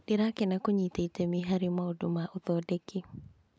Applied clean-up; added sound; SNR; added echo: none; none; none; none.